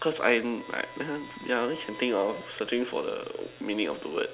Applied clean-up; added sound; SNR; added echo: none; Wind instrument, woodwind instrument; 18 dB; none.